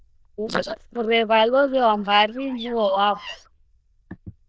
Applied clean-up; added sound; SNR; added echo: neural diffusion model UNIVERSE++.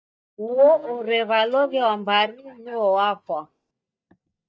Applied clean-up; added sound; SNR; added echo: neural mask model DeepFilterNet 3.